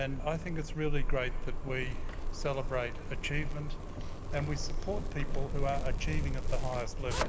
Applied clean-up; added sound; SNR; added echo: none; Zipper (clothing); -5 dB; none.